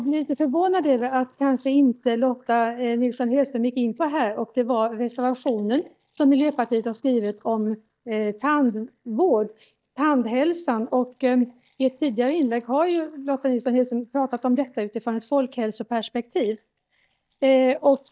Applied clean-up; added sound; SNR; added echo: neural mask model DeepFilterNet 3.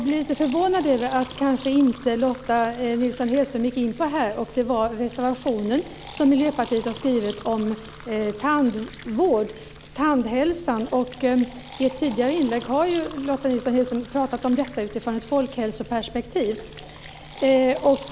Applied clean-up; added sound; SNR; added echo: none; Fill (with liquid); 19 dB; none.